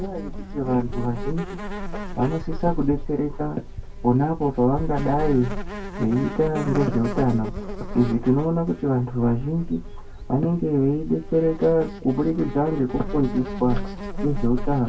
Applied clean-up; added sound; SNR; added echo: none; Insect; 6 dB; reverberation time 0.2 s.